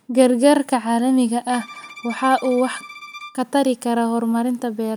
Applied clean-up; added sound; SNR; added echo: none; Bowed string instrument; 19 dB; none.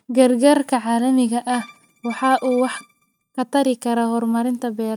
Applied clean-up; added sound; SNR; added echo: neural mask model RNNoise.